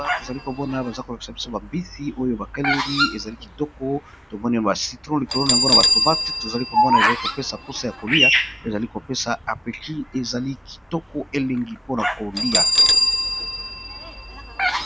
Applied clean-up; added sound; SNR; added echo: none; Bell + Bird vocalization, bird call, bird song; -3 dB; none.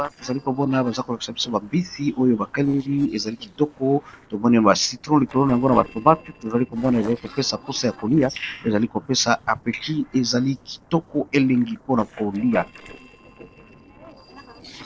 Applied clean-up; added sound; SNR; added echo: neural separator model SepFormer DNS4.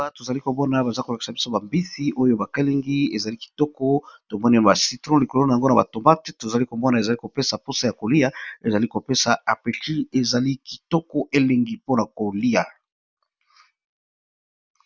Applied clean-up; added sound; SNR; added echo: none; none; none; none.